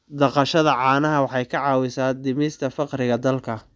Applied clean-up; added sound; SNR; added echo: none; none; none; none.